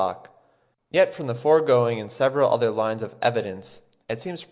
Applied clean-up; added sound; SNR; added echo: none; none; none; none.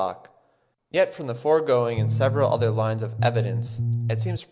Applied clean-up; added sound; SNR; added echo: none; Bass guitar; -1 dB; none.